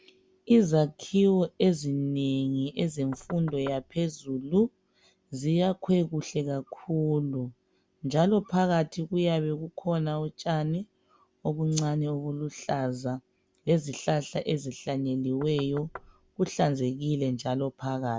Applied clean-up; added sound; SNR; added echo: none; Knock; 19 dB; none.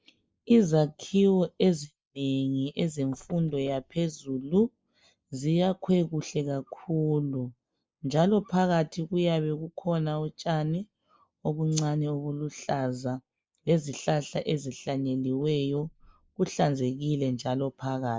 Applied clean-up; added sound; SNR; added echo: neural mask model Resemble Enhance denoiser.